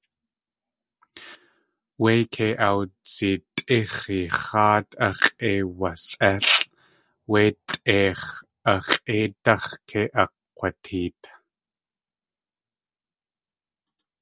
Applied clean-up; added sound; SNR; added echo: none; none; none; none.